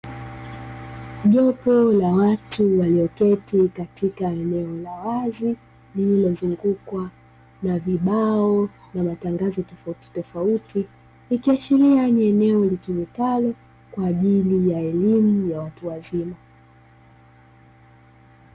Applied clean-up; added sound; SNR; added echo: none; none; none; none.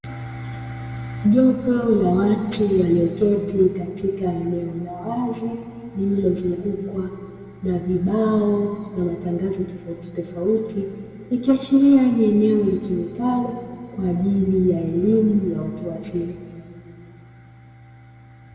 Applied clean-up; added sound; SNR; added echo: none; none; none; reverberation time 2.2 s.